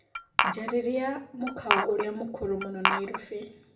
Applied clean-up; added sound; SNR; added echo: none; Glass; -1 dB; reverberation time 0.4 s.